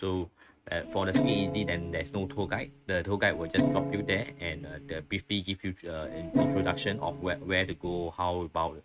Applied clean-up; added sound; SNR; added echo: neural mask model RNNoise.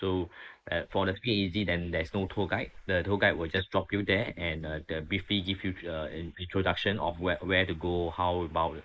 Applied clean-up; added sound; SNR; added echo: neural mask model Resemble Enhance denoiser.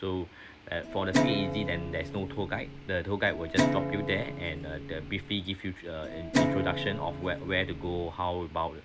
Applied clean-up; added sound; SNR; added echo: none; Guitar; -1 dB; none.